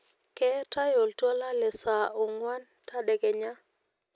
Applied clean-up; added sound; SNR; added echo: none; none; none; none.